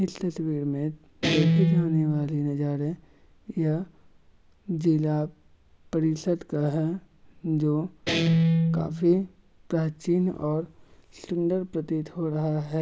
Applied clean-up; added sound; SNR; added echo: none; Guitar; 0 dB; none.